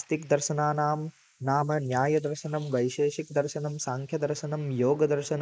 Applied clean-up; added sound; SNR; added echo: neural mask model Resemble Enhance denoiser.